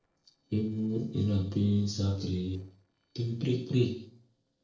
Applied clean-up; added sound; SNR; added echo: neural separator model SepFormer DNS4.